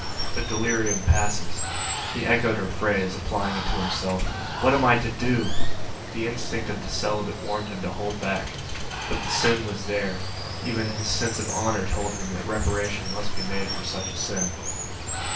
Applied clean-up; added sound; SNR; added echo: none; Water; 7 dB; reverberation time 0.3 s.